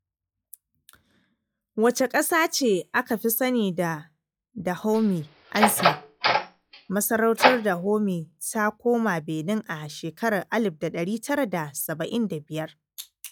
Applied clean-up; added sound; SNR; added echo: classical method log-MMSE.